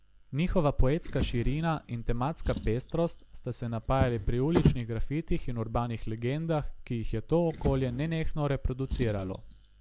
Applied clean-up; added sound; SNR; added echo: none; Drawer open or close; 8 dB; none.